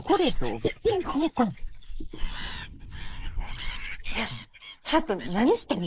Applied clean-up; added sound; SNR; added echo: neural mask model Resemble Enhance denoiser.